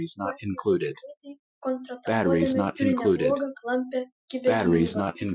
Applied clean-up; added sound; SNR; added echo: classical method Wiener filter.